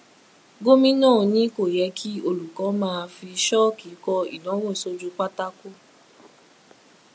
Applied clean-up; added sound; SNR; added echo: none; none; none; none.